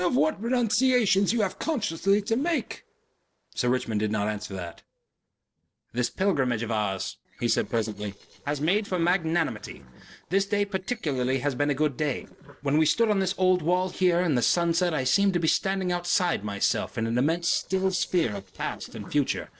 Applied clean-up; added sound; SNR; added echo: neural separator model SepFormer DNS4.